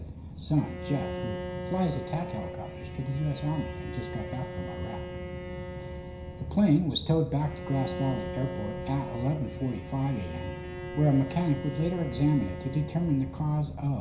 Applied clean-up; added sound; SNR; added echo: none; Bowed string instrument; 10 dB; reverberation time 0.5 s.